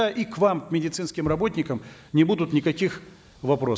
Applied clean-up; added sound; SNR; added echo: none; none; none; none.